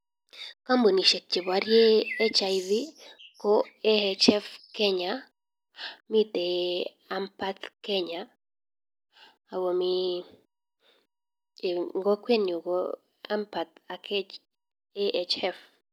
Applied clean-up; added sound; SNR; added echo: none; Bird; 14 dB; none.